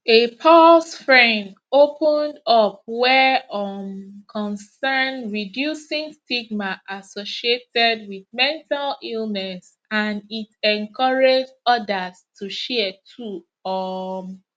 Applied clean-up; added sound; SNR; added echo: none; none; none; none.